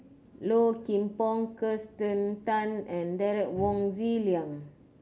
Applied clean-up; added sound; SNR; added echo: none; none; none; none.